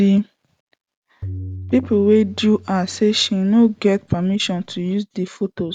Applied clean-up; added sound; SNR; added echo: none; Tabla; 16 dB; none.